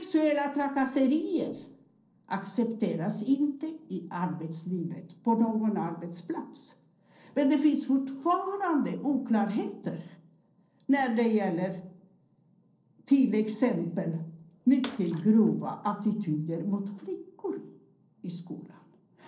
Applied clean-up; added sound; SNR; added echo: neural separator model SepFormer DNS4.